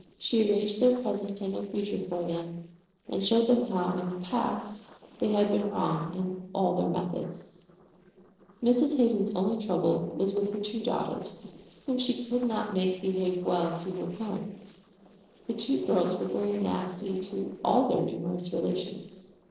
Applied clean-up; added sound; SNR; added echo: neural separator model SepFormer DNS4.